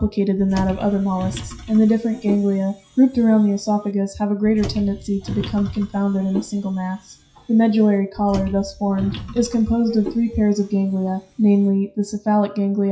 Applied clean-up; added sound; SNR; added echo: classical method WPE with log-MMSE.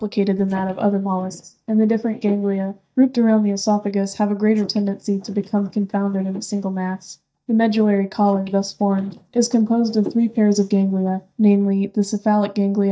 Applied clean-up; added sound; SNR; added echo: neural mask model DeepFilterNet 3.